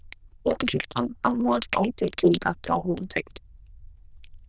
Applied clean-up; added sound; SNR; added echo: neural diffusion model UNIVERSE++.